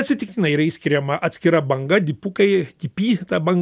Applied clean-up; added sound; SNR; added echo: none; none; none; none.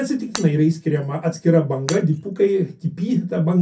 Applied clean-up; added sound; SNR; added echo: none; Shatter; 18 dB; reverberation time 0.3 s.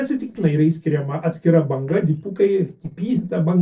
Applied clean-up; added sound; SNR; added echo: neural separator model SepFormer DNS4.